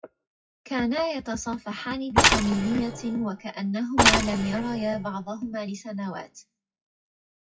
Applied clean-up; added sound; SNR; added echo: classical method WPE with log-MMSE.